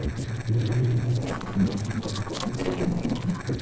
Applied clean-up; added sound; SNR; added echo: neural separator model SepFormer DNS4.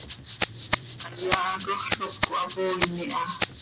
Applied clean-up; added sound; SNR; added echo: none; Rattle (instrument); -5 dB; none.